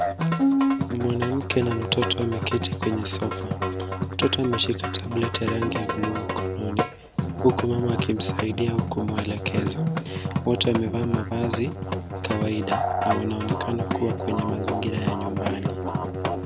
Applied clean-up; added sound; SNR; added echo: none; Musical instrument; 0 dB; none.